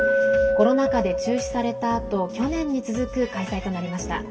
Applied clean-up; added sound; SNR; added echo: none; Glass; 1 dB; reverberation time 1.3 s.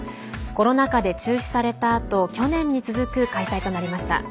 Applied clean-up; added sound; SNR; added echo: none; none; none; none.